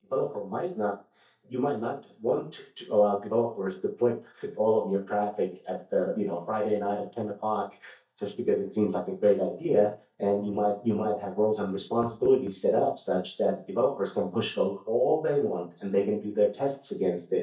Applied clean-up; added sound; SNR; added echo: neural mask model DeepFilterNet 3.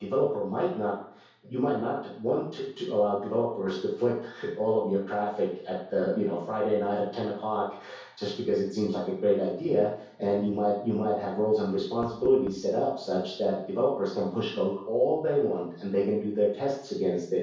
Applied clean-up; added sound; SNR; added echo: none; Knock; 12 dB; reverberation time 0.6 s.